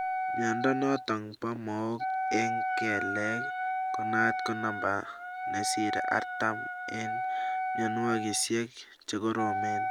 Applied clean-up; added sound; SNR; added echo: none; Wind instrument, woodwind instrument; 1 dB; none.